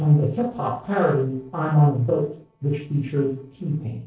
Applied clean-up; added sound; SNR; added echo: neural separator model SepFormer DNS4.